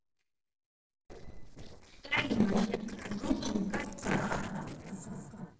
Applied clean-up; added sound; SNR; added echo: neural separator model SepFormer DNS4.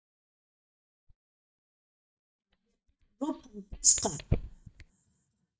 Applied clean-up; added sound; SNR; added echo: neural mask model DeepFilterNet 3.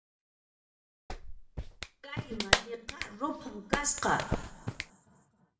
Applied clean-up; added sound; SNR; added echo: none; Clapping; -3 dB; reverberation time 1.5 s.